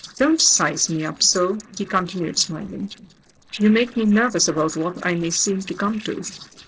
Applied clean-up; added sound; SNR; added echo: neural separator model SepFormer DNS4.